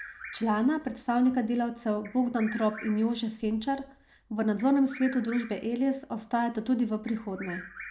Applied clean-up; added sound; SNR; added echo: none; Bird vocalization, bird call, bird song; 18 dB; none.